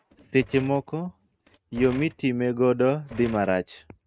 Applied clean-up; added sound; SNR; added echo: neural mask model RNNoise.